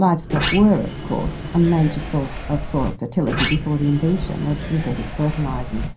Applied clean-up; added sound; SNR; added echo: none; Sliding door; 6 dB; reverberation time 0.3 s.